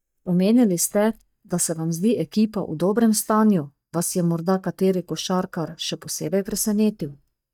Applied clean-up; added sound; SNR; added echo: neural mask model DeepFilterNet 3.